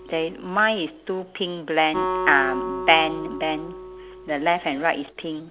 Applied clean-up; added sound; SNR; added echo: none; Acoustic guitar; 8 dB; none.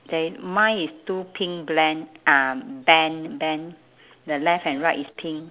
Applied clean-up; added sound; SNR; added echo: none; none; none; none.